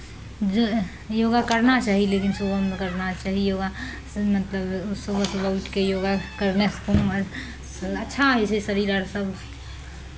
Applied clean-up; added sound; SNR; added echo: none; Squeak; 16 dB; none.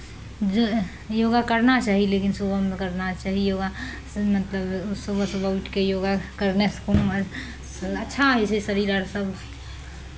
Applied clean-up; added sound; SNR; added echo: none; none; none; none.